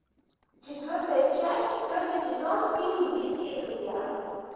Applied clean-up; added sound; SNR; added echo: neural separator model SepFormer DNS4.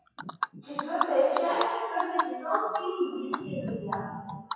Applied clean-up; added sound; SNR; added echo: classical method WPE with log-MMSE.